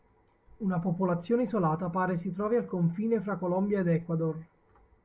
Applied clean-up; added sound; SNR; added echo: none; none; none; none.